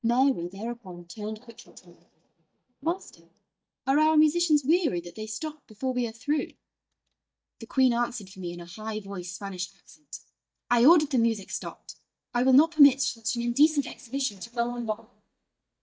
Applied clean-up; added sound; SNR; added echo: neural mask model DeepFilterNet 3.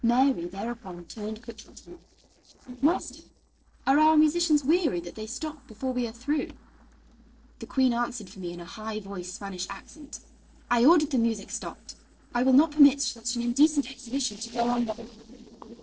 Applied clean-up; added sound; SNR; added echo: neural separator model SepFormer DNS4.